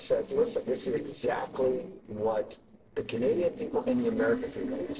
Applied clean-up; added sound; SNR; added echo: neural separator model SepFormer DNS4.